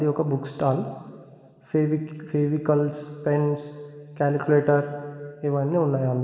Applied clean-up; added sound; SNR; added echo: none; none; none; reverberation time 2.4 s.